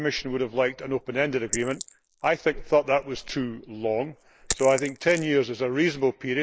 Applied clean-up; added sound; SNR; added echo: neural mask model Resemble Enhance denoiser.